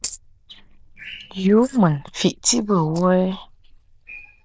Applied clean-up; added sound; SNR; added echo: neural diffusion model UNIVERSE++.